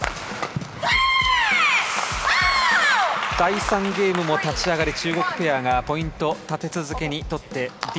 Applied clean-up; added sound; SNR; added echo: none; Drum / Drum kit; 15 dB; none.